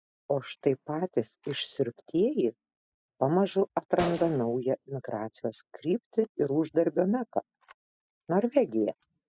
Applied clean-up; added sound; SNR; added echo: classical method spectral subtraction.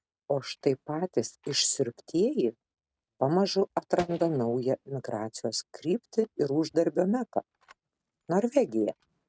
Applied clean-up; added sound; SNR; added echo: neural mask model RNNoise.